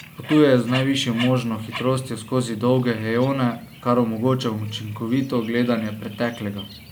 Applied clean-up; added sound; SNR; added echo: none; Bird; 16 dB; none.